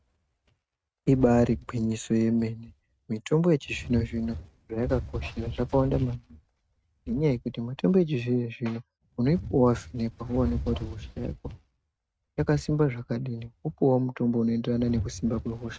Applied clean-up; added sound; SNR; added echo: neural mask model RNNoise.